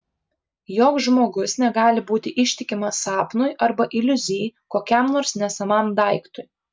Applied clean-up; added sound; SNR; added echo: none; none; none; none.